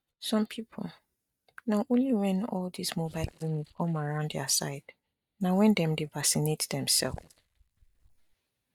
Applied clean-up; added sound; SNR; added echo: neural mask model DeepFilterNet 3.